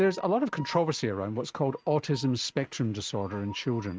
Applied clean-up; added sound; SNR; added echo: neural mask model RNNoise.